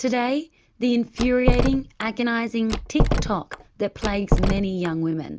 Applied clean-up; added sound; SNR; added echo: none; Door; 0 dB; none.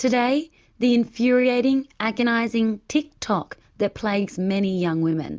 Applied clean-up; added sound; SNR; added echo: none; none; none; none.